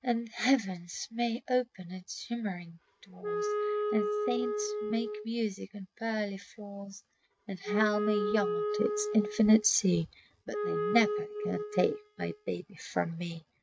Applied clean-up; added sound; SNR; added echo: neural mask model RNNoise.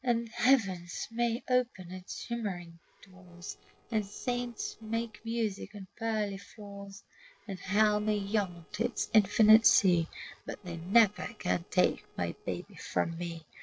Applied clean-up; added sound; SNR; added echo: neural separator model SepFormer DNS4.